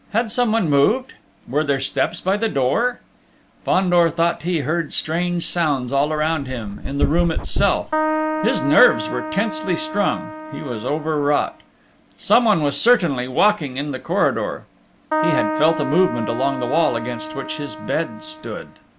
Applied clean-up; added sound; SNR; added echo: none; Keyboard (musical) + Dog; 5 dB; none.